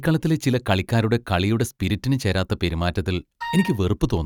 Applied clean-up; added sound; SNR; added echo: neural mask model RNNoise.